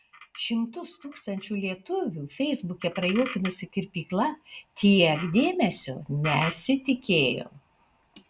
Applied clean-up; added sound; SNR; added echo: none; none; none; none.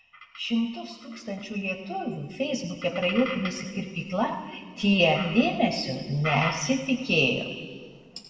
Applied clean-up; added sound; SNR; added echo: none; none; none; reverberation time 1.8 s.